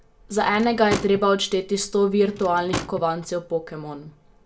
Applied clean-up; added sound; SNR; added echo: none; Drawer open or close / Wood; 12 dB; reverberation time 0.2 s.